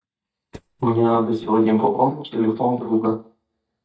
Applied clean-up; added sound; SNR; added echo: neural mask model DeepFilterNet 3.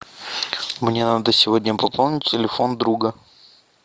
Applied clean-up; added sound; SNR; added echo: none; none; none; none.